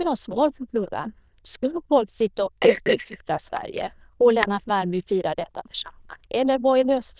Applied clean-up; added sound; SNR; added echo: neural diffusion model UNIVERSE++.